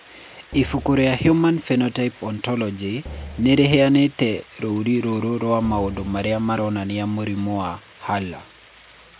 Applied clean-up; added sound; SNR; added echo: none; Drum; 17 dB; none.